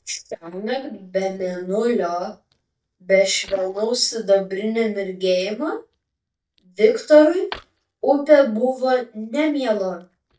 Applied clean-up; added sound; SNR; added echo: neural mask model DeepFilterNet 3.